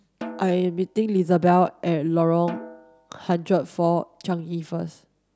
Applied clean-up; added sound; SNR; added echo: none; Snare drum; 18 dB; none.